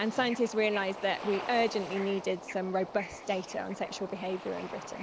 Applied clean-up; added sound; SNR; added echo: none; Bird / Ocean; 11 dB; none.